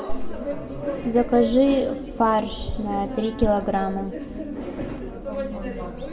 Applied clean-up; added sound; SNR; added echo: none; none; none; reverberation time 1.0 s.